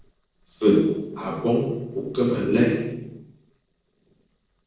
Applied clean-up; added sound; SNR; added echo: neural separator model SepFormer DNS4.